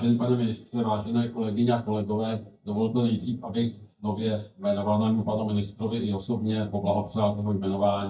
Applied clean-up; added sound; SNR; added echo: neural mask model DeepFilterNet 3.